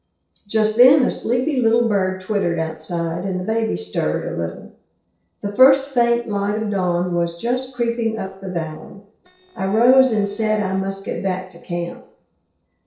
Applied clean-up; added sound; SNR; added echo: neural separator model SepFormer DNS4.